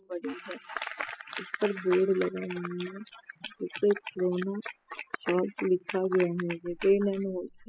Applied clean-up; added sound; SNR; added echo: classical method spectral subtraction.